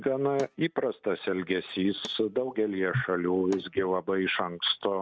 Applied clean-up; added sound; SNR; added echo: neural mask model RNNoise.